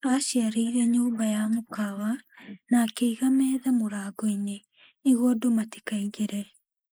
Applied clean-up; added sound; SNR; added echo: neural mask model Resemble Enhance denoiser.